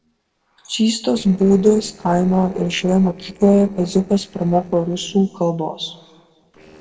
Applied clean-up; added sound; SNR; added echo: neural separator model SepFormer DNS4.